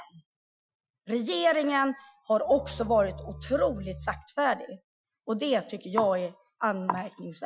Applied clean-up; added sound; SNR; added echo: classical method Wiener filter.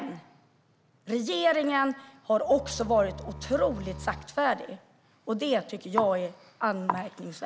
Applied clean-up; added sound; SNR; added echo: none; Bowed string instrument; 13 dB; none.